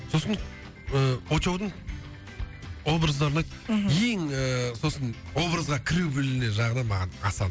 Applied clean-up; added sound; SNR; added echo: none; none; none; none.